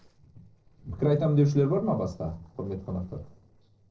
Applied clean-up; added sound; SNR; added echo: neural separator model SepFormer DNS4.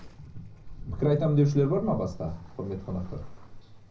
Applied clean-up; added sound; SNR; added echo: none; Sliding door; 14 dB; reverberation time 0.5 s.